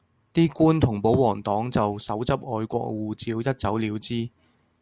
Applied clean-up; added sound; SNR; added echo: none; none; none; none.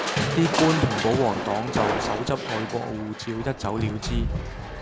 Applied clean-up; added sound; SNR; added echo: none; Crushing; 2 dB; none.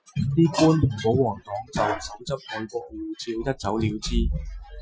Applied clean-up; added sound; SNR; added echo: classical method Wiener filter.